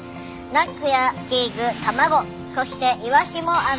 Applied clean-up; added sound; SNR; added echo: none; Motorcycle / Engine; 20 dB; none.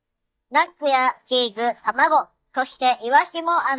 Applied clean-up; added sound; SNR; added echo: neural mask model DeepFilterNet 3.